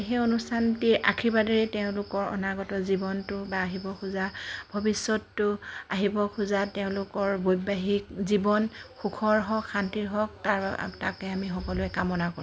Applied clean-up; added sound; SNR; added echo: none; none; none; none.